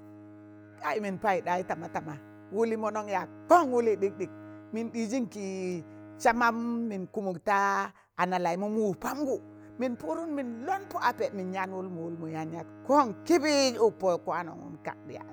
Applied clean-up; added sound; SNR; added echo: none; Bowed string instrument; 19 dB; none.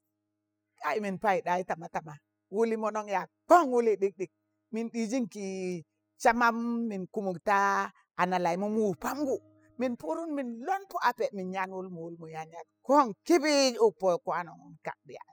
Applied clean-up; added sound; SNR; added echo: classical method spectral subtraction.